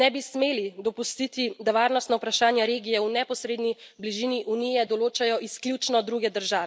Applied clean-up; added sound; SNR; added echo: none; none; none; none.